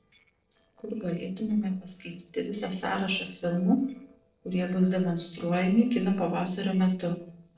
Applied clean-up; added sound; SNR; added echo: neural separator model SepFormer DNS4.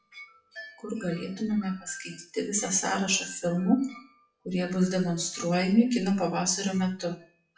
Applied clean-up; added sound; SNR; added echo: classical method WPE with log-MMSE.